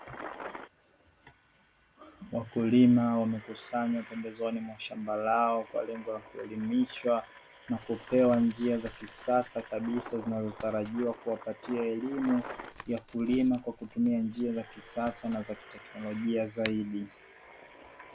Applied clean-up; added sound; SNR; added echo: none; Tap + Engine; 18 dB; none.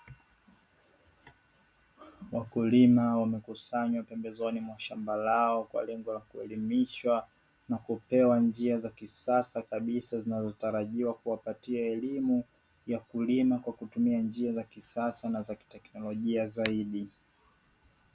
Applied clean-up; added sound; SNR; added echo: none; none; none; none.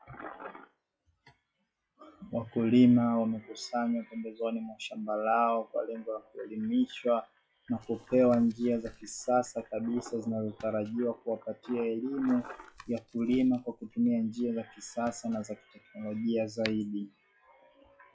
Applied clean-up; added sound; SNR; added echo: classical method log-MMSE.